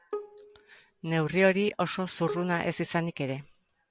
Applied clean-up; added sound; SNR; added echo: none; Bowed string instrument; 14 dB; none.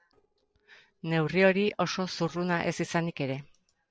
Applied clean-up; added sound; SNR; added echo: neural separator model SepFormer DNS4.